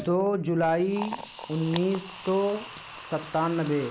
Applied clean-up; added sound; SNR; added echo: none; Liquid; 14 dB; none.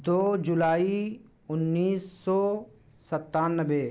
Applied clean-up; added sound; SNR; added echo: none; none; none; none.